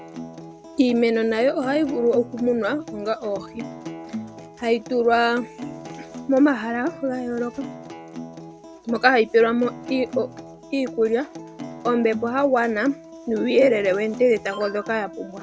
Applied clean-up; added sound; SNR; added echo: none; Acoustic guitar; 14 dB; none.